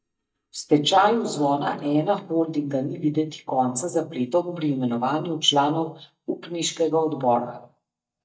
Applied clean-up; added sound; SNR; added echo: neural mask model DeepFilterNet 3.